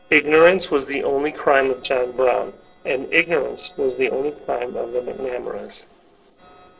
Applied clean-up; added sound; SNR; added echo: neural separator model SepFormer DNS4.